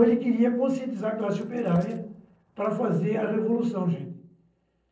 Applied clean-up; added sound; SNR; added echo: neural separator model SepFormer DNS4.